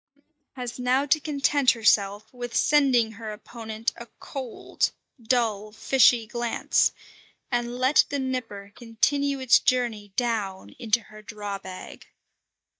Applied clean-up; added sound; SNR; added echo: neural mask model DeepFilterNet 3.